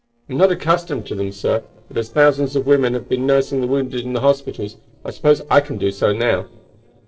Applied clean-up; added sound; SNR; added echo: neural separator model SepFormer DNS4.